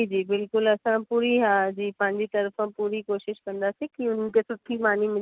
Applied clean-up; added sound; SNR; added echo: none; none; none; none.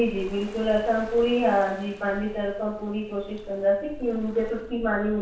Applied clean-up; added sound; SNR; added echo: none; Waves, surf; 16 dB; reverberation time 0.7 s.